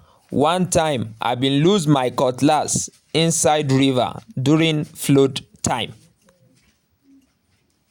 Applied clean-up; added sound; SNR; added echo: none; none; none; none.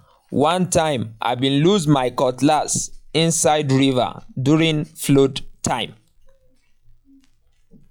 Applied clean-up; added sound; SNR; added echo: classical method log-MMSE.